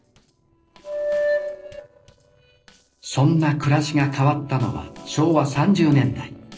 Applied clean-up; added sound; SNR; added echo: neural separator model SepFormer DNS4.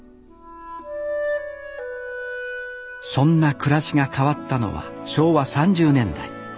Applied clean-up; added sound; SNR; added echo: none; none; none; none.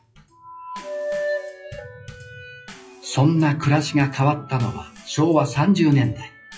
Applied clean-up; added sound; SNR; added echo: classical method WPE with log-MMSE.